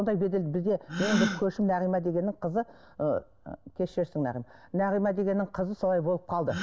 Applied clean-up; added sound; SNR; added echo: none; Gasp; 9 dB; none.